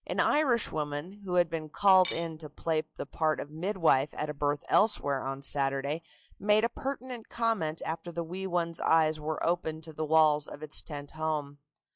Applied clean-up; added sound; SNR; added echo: classical method log-MMSE.